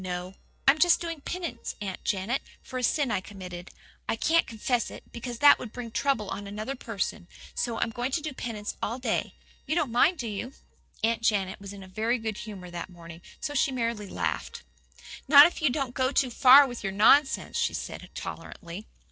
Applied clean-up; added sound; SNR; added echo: neural separator model SepFormer DNS4.